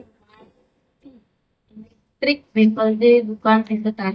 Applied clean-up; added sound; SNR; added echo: neural mask model DeepFilterNet 3.